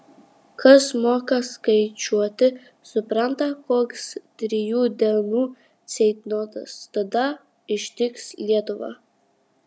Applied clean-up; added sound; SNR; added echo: none; none; none; none.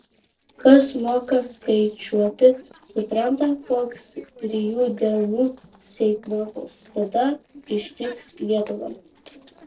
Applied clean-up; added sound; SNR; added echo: neural separator model SepFormer DNS4.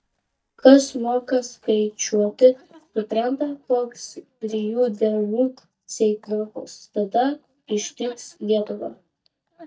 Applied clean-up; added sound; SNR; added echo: neural mask model DeepFilterNet 3.